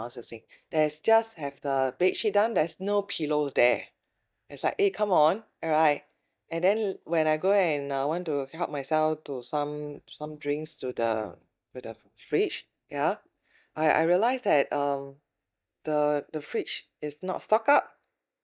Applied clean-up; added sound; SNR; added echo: neural mask model DeepFilterNet 3.